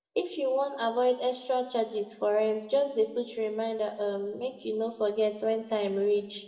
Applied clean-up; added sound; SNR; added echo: none; none; none; reverberation time 1.0 s.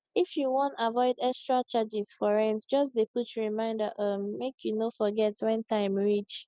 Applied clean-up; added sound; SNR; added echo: none; none; none; none.